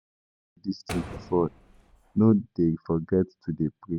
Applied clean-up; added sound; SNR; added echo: none; Door; 14 dB; none.